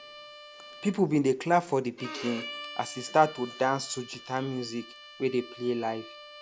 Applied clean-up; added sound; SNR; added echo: none; Bowed string instrument; 15 dB; none.